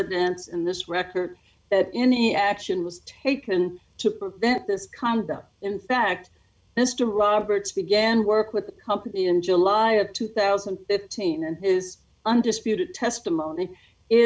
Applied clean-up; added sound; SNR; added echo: none; none; none; none.